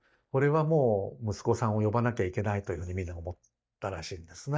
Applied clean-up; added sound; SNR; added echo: neural mask model DeepFilterNet 3.